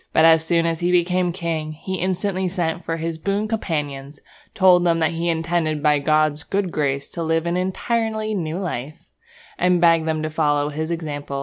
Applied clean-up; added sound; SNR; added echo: none; none; none; none.